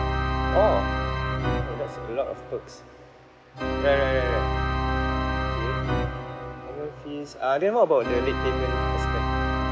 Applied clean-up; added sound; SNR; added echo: none; Organ; -1 dB; none.